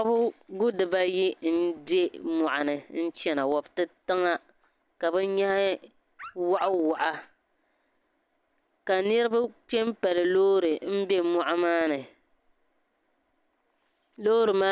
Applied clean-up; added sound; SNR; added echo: none; Dog; 19 dB; none.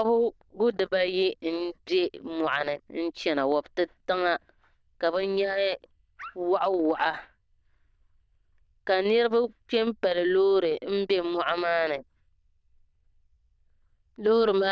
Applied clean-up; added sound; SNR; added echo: neural diffusion model UNIVERSE++.